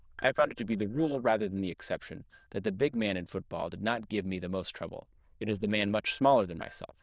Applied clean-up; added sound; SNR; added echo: neural diffusion model UNIVERSE++.